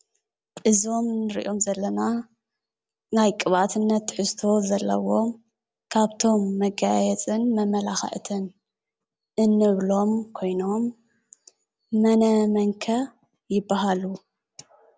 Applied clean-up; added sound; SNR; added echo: none; none; none; none.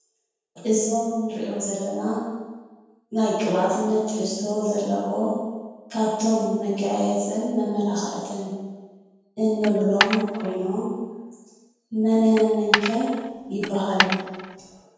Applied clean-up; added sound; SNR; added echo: none; Coin (dropping); 3 dB; reverberation time 1.2 s.